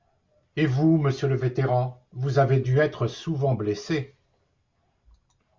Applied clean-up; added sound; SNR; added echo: none; none; none; none.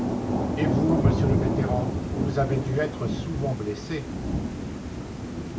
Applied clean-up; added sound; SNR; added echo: none; Thunder / Rain; -3 dB; none.